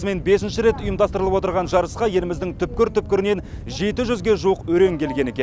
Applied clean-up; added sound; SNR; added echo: none; none; none; none.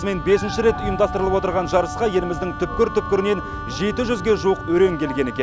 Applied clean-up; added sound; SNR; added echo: none; Wind instrument, woodwind instrument + Dog; 11 dB; none.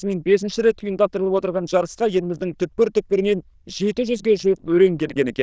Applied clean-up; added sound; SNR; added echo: neural diffusion model UNIVERSE++.